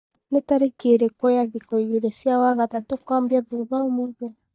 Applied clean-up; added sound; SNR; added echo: neural mask model DeepFilterNet 3.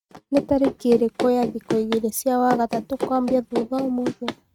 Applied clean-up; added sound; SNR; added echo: neural mask model RNNoise.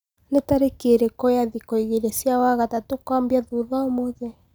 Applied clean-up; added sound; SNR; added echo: none; none; none; none.